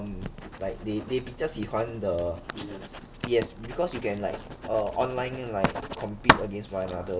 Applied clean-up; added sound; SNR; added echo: none; Writing; 2 dB; none.